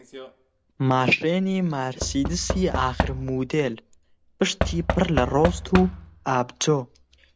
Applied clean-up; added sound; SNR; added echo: none; Knock / Wood; 6 dB; none.